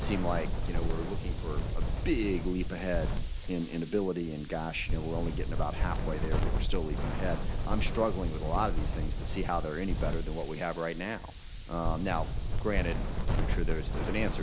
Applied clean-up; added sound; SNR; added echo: none; Wind; -4 dB; none.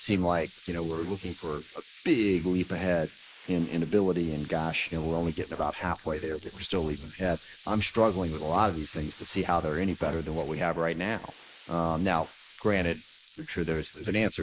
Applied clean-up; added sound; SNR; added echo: neural mask model Resemble Enhance denoiser.